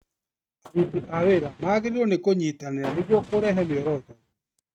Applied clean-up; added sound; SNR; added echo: neural mask model RNNoise.